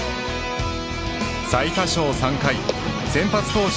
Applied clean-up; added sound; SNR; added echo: none; none; none; none.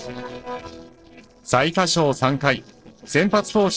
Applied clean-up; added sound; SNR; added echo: neural separator model SepFormer DNS4.